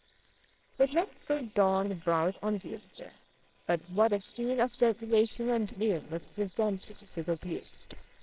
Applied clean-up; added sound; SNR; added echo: neural separator model SepFormer WHAMR!.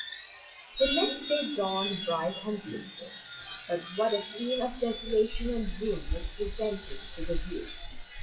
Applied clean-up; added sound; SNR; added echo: classical method WPE with log-MMSE.